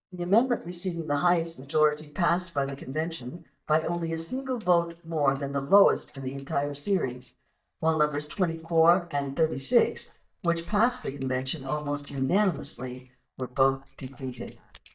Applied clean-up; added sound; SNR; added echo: neural mask model DeepFilterNet 3.